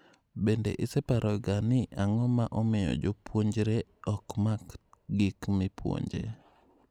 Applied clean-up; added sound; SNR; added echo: none; none; none; none.